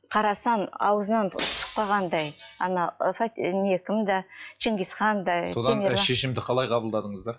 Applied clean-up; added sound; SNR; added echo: classical method log-MMSE.